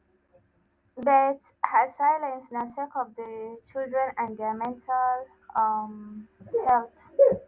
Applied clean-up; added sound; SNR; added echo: none; none; none; none.